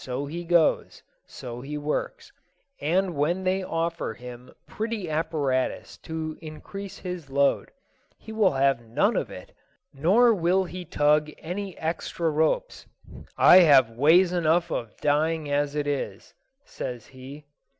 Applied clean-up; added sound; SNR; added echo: none; none; none; none.